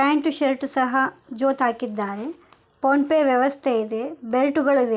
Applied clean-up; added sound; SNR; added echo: none; none; none; none.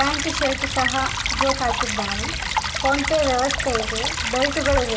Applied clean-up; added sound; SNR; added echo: none; Stream / Trickle, dribble; 0 dB; reverberation time 2.7 s.